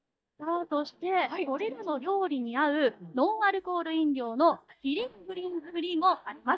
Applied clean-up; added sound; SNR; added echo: neural mask model DeepFilterNet 3.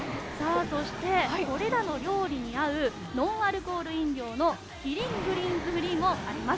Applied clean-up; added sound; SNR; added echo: none; Fixed-wing aircraft, airplane; 9 dB; none.